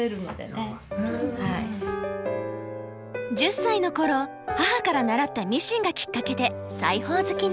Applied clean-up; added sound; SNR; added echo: none; Piano; 14 dB; none.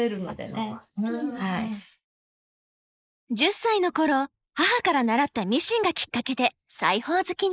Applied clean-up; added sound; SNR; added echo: neural mask model Resemble Enhance denoiser.